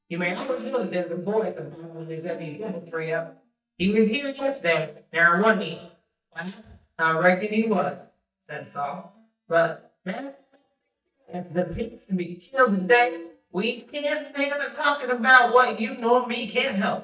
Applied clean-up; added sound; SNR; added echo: neural mask model DeepFilterNet 3.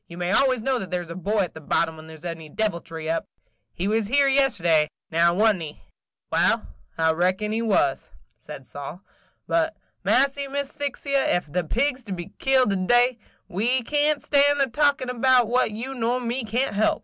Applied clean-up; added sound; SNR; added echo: none; none; none; none.